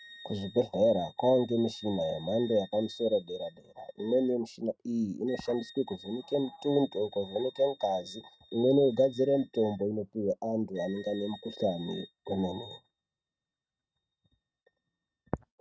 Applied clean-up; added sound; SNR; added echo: neural mask model RNNoise.